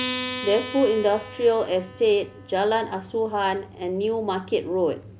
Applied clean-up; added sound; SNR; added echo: none; Acoustic guitar; 13 dB; none.